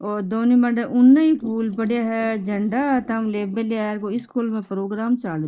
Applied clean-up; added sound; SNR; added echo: neural mask model DeepFilterNet 3.